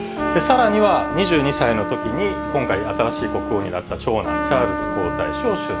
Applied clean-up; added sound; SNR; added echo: none; Trumpet; 5 dB; none.